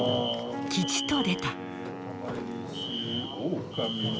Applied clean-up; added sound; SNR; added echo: none; Wind instrument, woodwind instrument + Alarm; 4 dB; none.